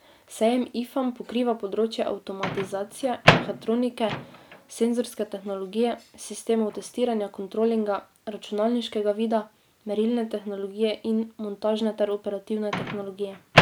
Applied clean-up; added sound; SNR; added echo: none; Microwave oven; 4 dB; none.